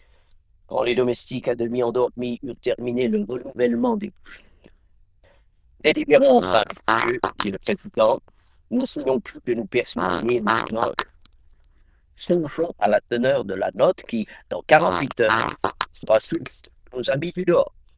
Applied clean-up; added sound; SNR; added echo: neural diffusion model UNIVERSE++.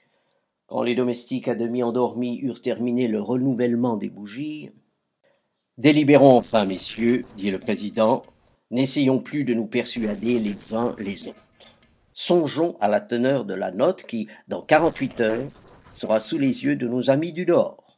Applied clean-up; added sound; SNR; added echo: neural separator model SepFormer DNS4.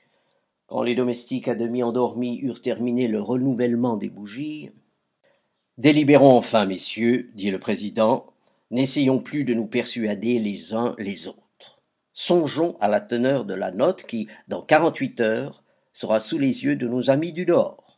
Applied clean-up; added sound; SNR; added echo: none; none; none; none.